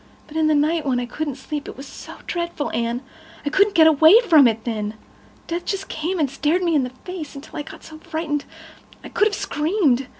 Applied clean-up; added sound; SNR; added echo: none; none; none; none.